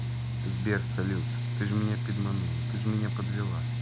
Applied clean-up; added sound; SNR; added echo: none; Mechanical fan; -3 dB; none.